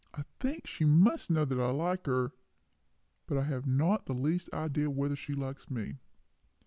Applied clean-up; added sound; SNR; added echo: none; none; none; none.